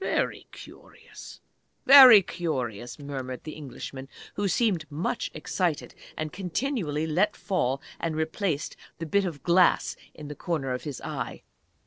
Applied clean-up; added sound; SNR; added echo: neural separator model SepFormer DNS4.